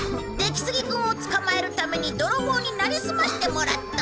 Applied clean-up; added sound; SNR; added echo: none; Crow + Cough; 11 dB; none.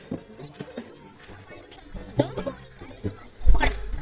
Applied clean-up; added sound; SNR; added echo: neural mask model DeepFilterNet 3.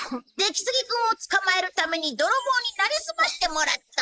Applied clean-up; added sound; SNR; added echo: neural mask model Resemble Enhance denoiser.